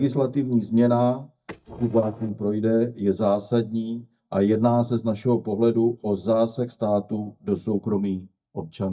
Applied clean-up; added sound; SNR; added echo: neural mask model DeepFilterNet 3.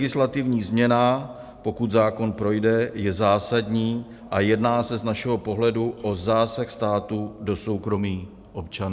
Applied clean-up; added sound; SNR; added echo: none; none; none; none.